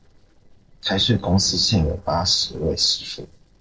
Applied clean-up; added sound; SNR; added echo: neural separator model SepFormer DNS4.